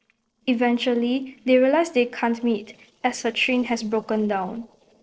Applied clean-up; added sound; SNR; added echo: neural separator model SepFormer DNS4.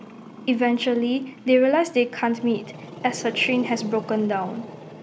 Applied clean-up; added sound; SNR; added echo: none; Growling; 16 dB; none.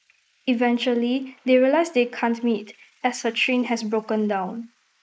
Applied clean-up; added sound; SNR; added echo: neural mask model Resemble Enhance denoiser.